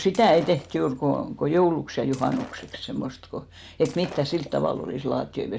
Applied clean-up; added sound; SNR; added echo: none; Shatter; 20 dB; none.